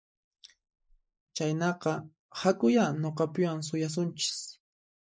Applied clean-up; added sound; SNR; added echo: neural mask model Resemble Enhance denoiser.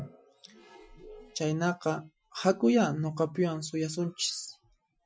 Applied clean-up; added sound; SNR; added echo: classical method Wiener filter.